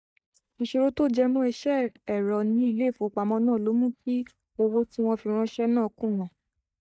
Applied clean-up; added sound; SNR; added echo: neural mask model DeepFilterNet 3.